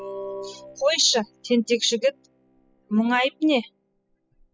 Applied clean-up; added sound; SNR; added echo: classical method spectral subtraction.